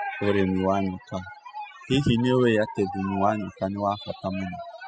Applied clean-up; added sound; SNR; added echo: classical method spectral subtraction.